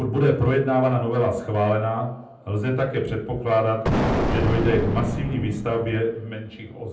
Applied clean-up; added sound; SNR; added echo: none; Explosion; 1 dB; reverberation time 0.6 s.